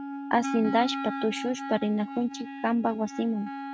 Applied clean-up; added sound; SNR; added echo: neural mask model RNNoise.